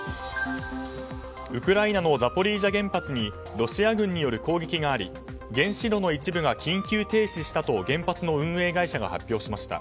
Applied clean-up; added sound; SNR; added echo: none; none; none; none.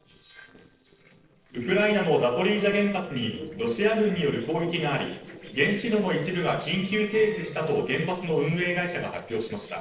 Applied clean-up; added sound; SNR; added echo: neural separator model SepFormer DNS4.